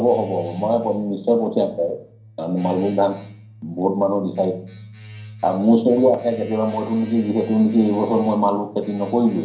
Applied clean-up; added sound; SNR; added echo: none; Domestic sounds, home sounds; 19 dB; reverberation time 0.6 s.